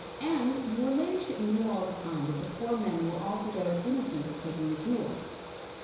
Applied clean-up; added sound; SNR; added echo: none; Mechanical fan; 11 dB; reverberation time 1.0 s.